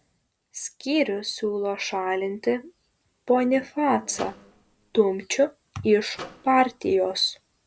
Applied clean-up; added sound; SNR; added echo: none; Microwave oven; 18 dB; none.